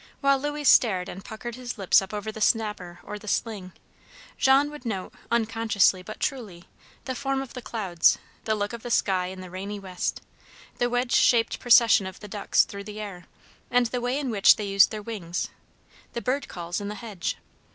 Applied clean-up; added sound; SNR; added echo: none; none; none; none.